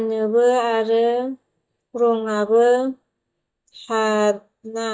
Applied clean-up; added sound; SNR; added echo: neural mask model DeepFilterNet 3.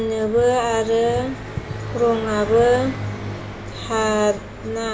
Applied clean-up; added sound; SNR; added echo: none; Car passing by; 10 dB; reverberation time 1.1 s.